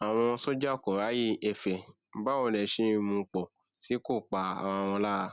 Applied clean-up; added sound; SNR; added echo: none; none; none; none.